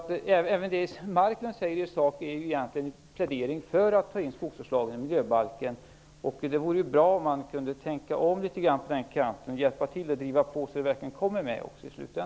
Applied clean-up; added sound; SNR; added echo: none; none; none; none.